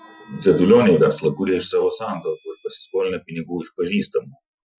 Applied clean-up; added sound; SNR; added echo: classical method Wiener filter.